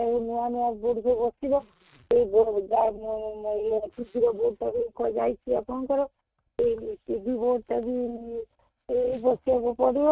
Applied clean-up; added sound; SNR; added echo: neural mask model RNNoise.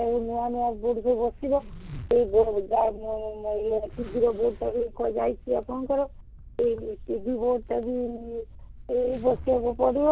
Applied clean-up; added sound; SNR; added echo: none; Zipper (clothing); 16 dB; none.